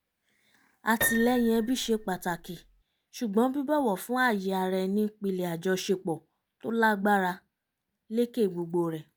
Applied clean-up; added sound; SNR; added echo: none; Piano; 8 dB; none.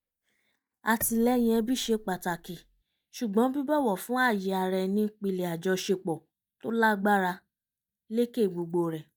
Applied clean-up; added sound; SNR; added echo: neural mask model DeepFilterNet 3.